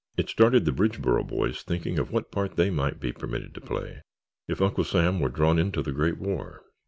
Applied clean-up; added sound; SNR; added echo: none; none; none; none.